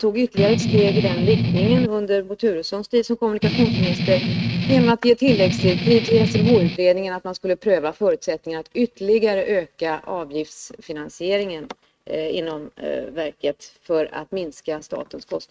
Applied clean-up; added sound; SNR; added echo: neural mask model RNNoise.